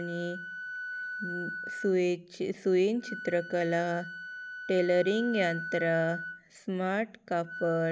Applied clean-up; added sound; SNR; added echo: none; Wind instrument, woodwind instrument; 10 dB; none.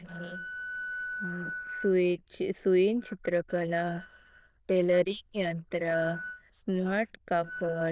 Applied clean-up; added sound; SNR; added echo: neural diffusion model UNIVERSE++.